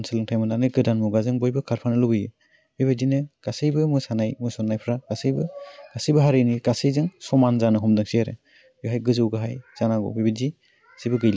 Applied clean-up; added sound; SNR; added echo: none; none; none; none.